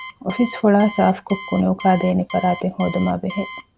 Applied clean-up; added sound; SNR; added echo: none; Alarm; 16 dB; none.